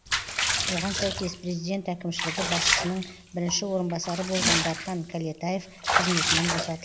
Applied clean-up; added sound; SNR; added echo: none; Bathtub (filling or washing) / Water / Liquid; -1 dB; none.